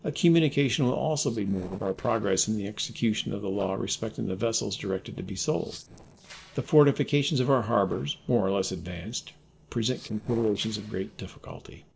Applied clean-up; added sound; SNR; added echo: neural separator model SepFormer DNS4.